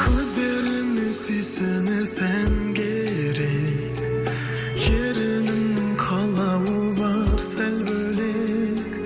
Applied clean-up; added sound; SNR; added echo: none; none; none; none.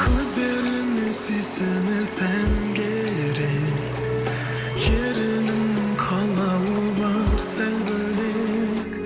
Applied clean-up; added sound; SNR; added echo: none; Stream; 14 dB; none.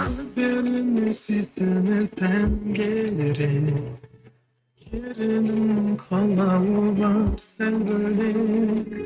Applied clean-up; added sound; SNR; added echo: neural mask model RNNoise.